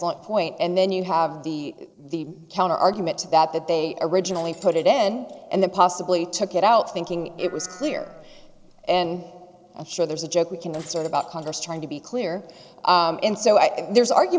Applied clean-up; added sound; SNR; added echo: neural separator model SepFormer DNS4.